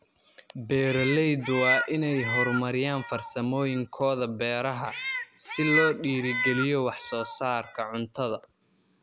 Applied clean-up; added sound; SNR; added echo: none; Meow; 4 dB; none.